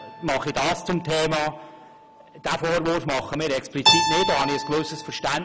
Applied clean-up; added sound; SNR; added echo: none; Keyboard (musical); 3 dB; none.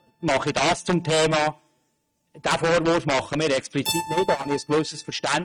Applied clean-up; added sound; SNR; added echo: neural mask model RNNoise.